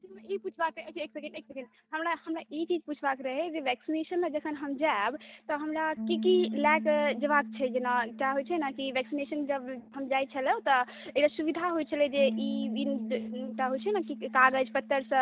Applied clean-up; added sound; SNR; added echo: neural mask model DeepFilterNet 3.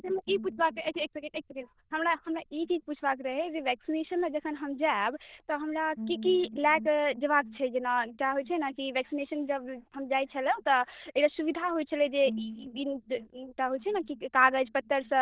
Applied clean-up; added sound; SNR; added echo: neural diffusion model UNIVERSE++.